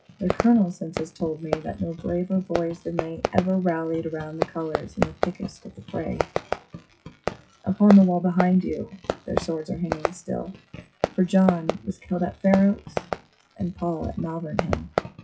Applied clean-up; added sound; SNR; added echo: classical method WPE with log-MMSE.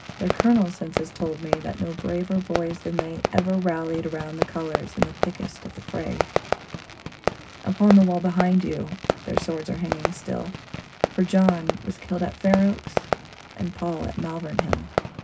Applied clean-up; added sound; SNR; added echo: none; Fireworks; 4 dB; reverberation time 0.4 s.